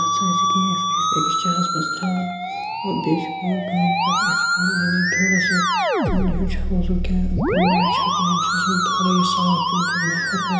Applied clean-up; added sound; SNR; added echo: none; Musical instrument; -3 dB; reverberation time 0.8 s.